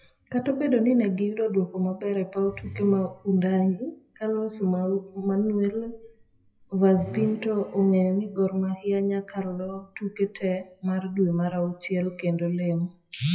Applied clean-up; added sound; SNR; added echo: classical method WPE with log-MMSE.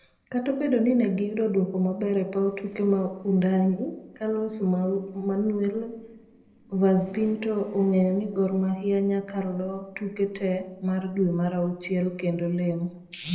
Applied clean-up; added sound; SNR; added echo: neural separator model SepFormer DNS4.